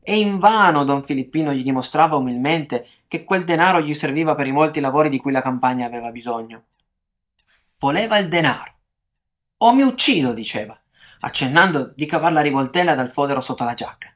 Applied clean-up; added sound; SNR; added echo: neural mask model DeepFilterNet 3.